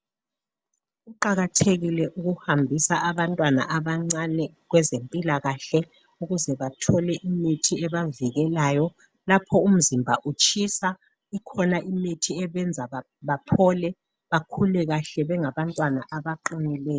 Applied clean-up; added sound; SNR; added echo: none; none; none; none.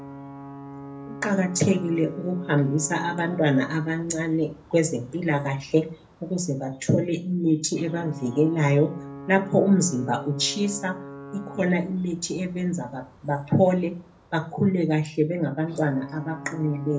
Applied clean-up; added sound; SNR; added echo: none; Alarm / Ocean / Boat, Water vehicle; 16 dB; reverberation time 0.3 s.